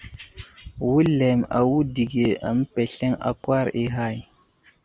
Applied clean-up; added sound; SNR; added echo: none; none; none; none.